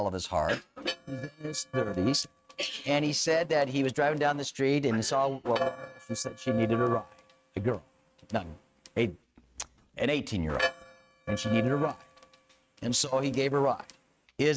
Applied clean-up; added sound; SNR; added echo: neural mask model RNNoise.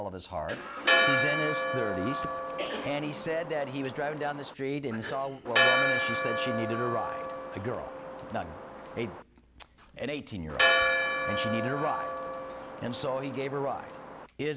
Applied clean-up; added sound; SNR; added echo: none; Church bell; -4 dB; none.